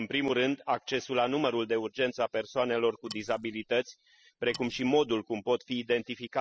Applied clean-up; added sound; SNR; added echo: classical method spectral subtraction.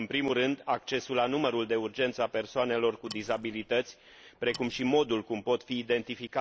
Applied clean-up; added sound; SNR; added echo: none; Wood; 19 dB; none.